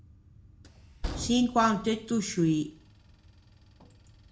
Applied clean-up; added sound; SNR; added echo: none; Train; 13 dB; reverberation time 0.3 s.